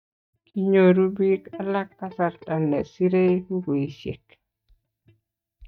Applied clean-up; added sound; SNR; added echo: neural mask model DeepFilterNet 3.